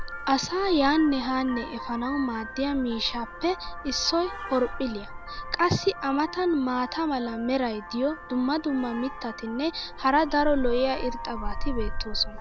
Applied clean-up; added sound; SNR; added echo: none; Vehicle horn, car horn, honking; 8 dB; none.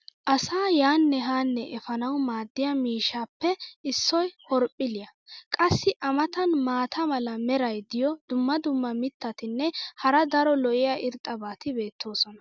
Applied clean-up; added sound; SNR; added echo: none; none; none; none.